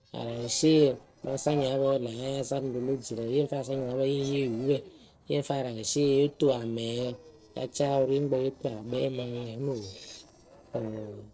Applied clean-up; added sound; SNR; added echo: neural separator model SepFormer DNS4.